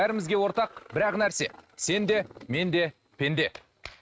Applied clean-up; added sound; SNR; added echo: neural mask model RNNoise.